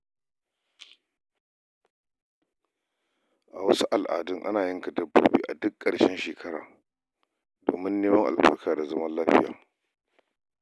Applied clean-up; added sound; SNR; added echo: none; none; none; none.